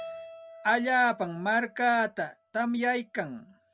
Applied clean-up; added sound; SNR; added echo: none; Keyboard (musical); 20 dB; none.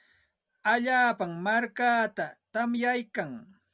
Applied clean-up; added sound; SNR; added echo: none; none; none; none.